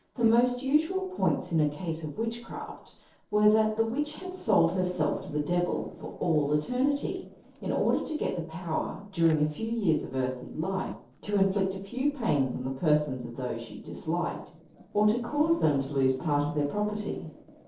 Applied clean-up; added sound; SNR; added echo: neural separator model SepFormer DNS4.